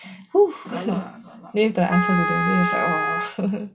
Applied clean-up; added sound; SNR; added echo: none; Wind instrument, woodwind instrument; 3 dB; none.